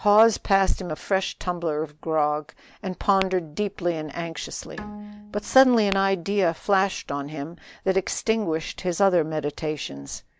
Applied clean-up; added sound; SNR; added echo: none; Tap / Glass + Bowed string instrument; 17 dB; none.